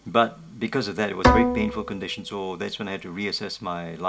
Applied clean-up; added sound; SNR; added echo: none; Bowed string instrument; -3 dB; reverberation time 0.2 s.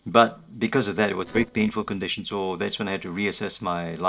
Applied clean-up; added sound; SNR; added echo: neural separator model SepFormer DNS4.